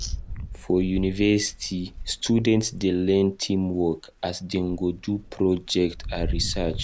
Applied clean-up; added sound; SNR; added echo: none; Rain; 10 dB; none.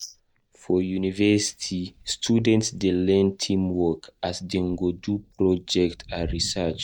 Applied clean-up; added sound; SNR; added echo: neural mask model DeepFilterNet 3.